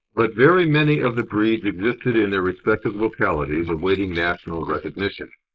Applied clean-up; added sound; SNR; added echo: neural mask model Resemble Enhance denoiser.